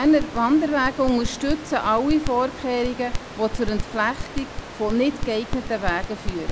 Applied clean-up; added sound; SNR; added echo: none; Crackle; 7 dB; none.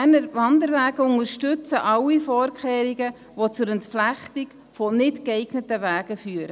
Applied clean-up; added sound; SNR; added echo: none; none; none; none.